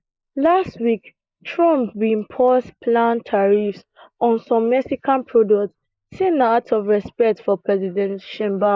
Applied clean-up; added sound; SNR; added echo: neural mask model Resemble Enhance denoiser.